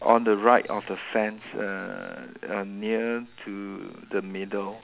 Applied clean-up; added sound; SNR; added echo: none; none; none; none.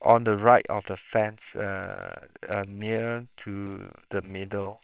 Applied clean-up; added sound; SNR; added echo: neural separator model SepFormer WHAMR!.